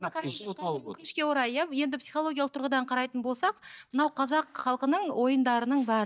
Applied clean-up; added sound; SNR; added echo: neural mask model DeepFilterNet 3.